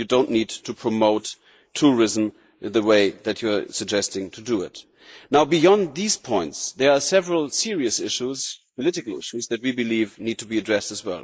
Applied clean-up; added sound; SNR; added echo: neural mask model Resemble Enhance denoiser.